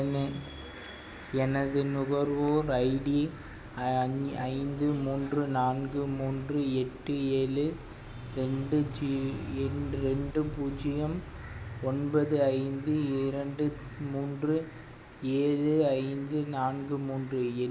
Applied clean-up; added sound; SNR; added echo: none; none; none; none.